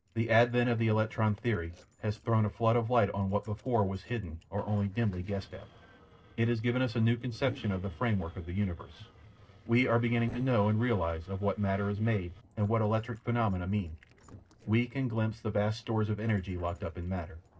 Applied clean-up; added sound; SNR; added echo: neural separator model SepFormer DNS4.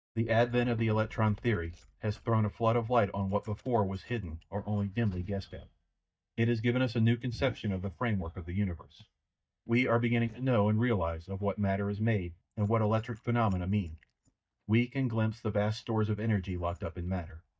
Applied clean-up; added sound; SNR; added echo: neural mask model DeepFilterNet 3.